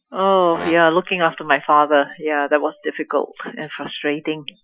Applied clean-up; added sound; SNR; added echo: classical method Wiener filter.